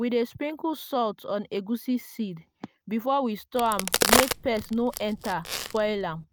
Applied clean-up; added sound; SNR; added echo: none; Crack; 0 dB; none.